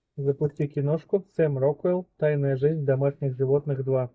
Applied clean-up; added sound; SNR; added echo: neural mask model DeepFilterNet 3.